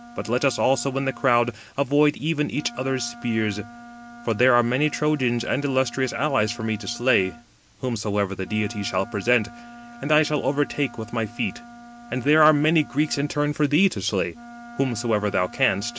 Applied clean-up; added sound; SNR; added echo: none; Wind instrument, woodwind instrument; 19 dB; none.